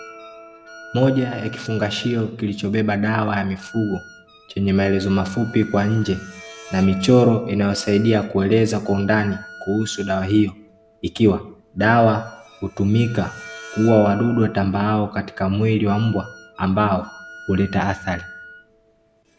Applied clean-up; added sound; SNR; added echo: none; Bowed string instrument + Wind instrument, woodwind instrument; 19 dB; none.